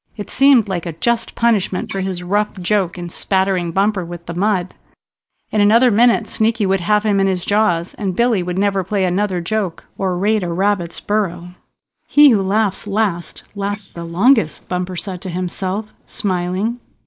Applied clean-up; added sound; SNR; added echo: neural mask model Resemble Enhance denoiser.